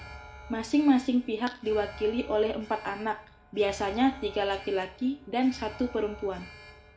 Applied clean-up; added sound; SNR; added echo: none; Alarm; 18 dB; reverberation time 1.3 s.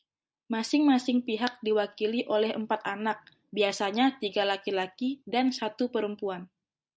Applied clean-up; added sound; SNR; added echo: none; none; none; none.